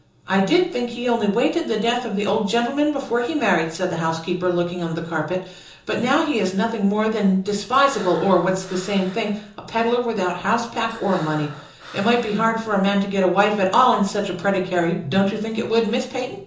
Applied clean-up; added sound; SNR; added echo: none; Breathing; 18 dB; reverberation time 0.6 s.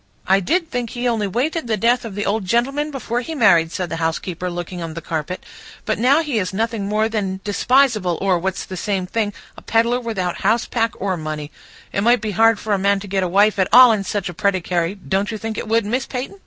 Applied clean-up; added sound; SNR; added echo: none; none; none; none.